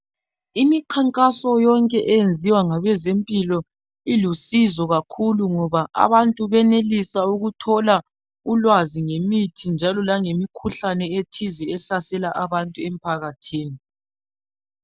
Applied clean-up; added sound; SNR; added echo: none; none; none; none.